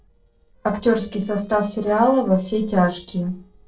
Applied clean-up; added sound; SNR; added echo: neural separator model SepFormer DNS4.